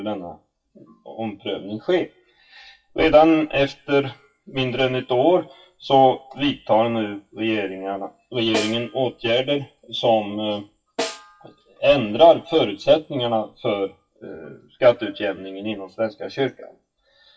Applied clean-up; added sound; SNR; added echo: classical method WPE with log-MMSE.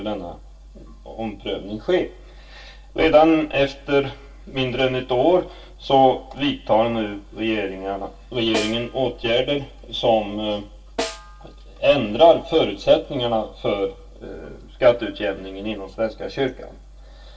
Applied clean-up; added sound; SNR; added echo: none; Snare drum; 12 dB; reverberation time 0.2 s.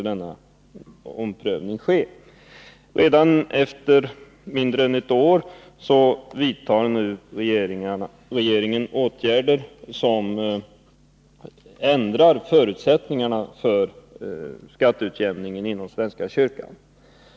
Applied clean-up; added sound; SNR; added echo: none; none; none; none.